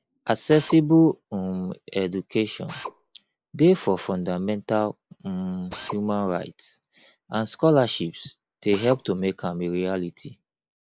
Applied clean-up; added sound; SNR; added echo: neural mask model Resemble Enhance denoiser.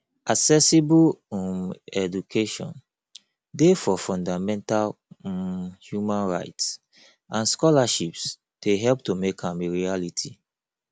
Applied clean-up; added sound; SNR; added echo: none; none; none; none.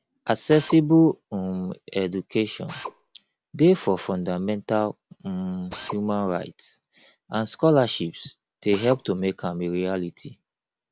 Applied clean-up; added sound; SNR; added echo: none; Drill; 18 dB; none.